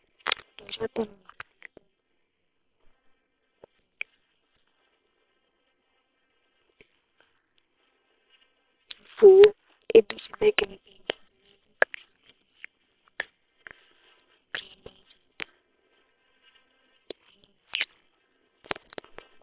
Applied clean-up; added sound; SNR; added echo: neural separator model SepFormer WHAM!.